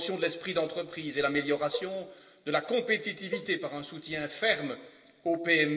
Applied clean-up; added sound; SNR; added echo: none; Cowbell; 12 dB; reverberation time 2.2 s.